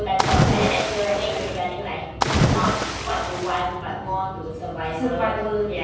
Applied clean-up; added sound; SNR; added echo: none; Splash, splatter; -1 dB; reverberation time 0.6 s.